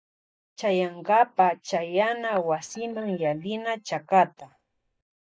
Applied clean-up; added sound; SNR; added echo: neural mask model DeepFilterNet 3.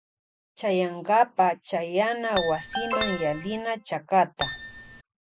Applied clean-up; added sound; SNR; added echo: none; Alarm + Acoustic guitar; 5 dB; none.